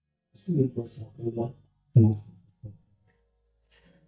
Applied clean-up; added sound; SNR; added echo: neural mask model DeepFilterNet 3.